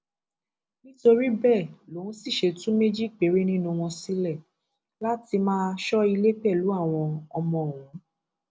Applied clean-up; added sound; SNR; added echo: none; none; none; none.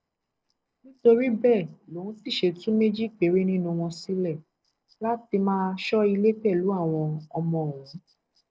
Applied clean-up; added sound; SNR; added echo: neural separator model SepFormer DNS4.